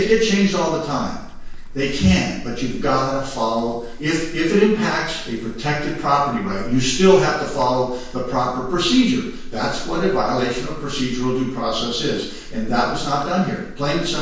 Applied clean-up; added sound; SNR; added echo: none; Livestock, farm animals, working animals; 10 dB; reverberation time 0.6 s.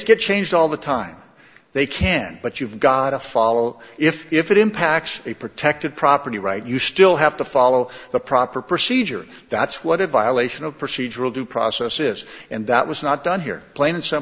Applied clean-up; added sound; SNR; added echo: none; none; none; none.